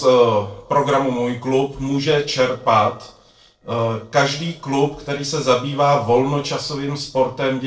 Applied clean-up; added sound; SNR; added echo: neural separator model SepFormer DNS4.